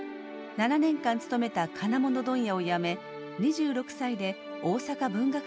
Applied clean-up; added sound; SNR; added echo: none; none; none; none.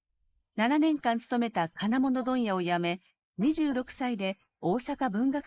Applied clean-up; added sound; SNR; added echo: neural mask model Resemble Enhance denoiser.